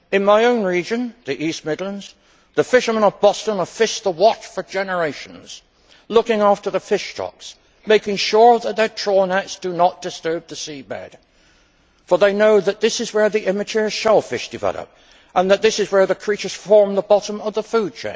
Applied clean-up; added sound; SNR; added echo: none; none; none; none.